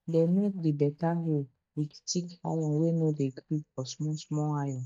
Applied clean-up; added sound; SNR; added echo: neural mask model DeepFilterNet 3.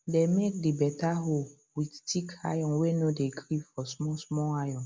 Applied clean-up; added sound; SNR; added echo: none; none; none; none.